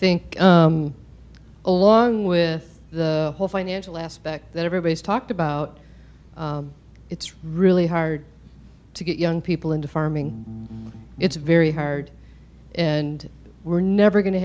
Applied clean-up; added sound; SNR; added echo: none; Bass guitar; 15 dB; none.